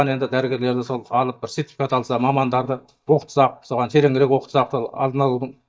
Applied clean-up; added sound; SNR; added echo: neural mask model DeepFilterNet 3.